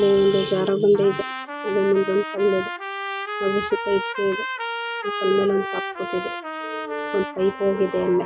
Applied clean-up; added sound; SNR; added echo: none; Trumpet; 8 dB; none.